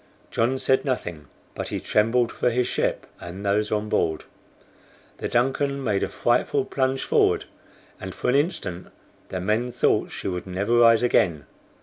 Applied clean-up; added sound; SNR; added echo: none; none; none; none.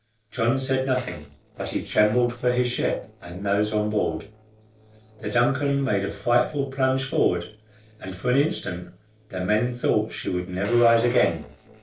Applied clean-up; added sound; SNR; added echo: neural separator model SepFormer DNS4.